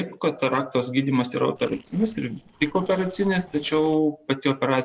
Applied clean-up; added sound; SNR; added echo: neural separator model SepFormer DNS4.